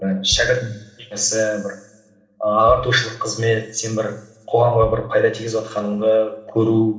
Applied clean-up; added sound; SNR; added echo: none; Bass drum; 19 dB; reverberation time 1.9 s.